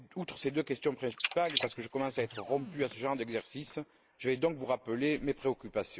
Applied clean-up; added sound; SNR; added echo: neural mask model Resemble Enhance denoiser.